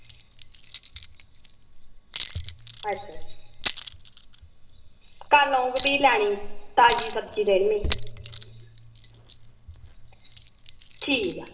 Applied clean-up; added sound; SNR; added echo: none; Chink, clink; 0 dB; reverberation time 2.1 s.